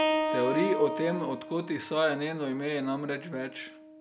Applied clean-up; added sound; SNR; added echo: none; Keyboard (musical); 3 dB; none.